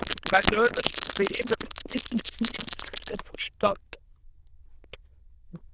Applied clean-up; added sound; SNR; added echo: neural diffusion model UNIVERSE++.